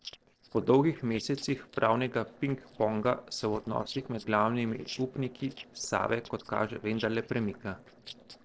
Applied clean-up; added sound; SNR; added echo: neural separator model SepFormer DNS4.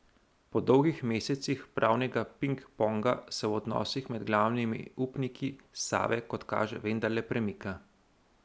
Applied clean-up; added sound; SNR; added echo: none; none; none; none.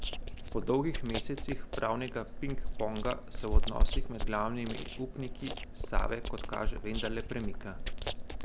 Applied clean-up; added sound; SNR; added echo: none; Chewing, mastication; -5 dB; none.